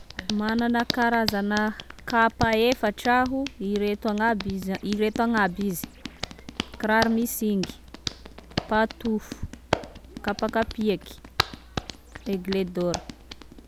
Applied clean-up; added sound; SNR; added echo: none; Hands; 10 dB; none.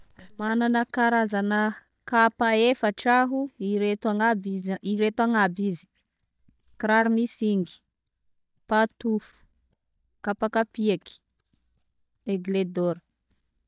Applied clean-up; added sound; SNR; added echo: neural mask model DeepFilterNet 3.